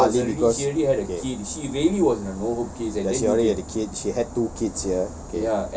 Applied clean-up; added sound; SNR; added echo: none; none; none; none.